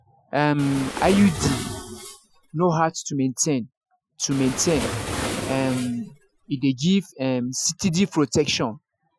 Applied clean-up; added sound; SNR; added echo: classical method Wiener filter.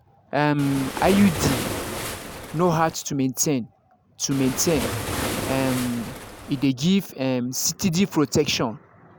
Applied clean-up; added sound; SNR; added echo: none; Waves, surf; 6 dB; none.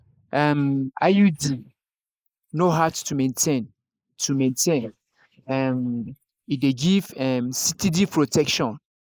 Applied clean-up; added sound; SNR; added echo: neural mask model Resemble Enhance denoiser.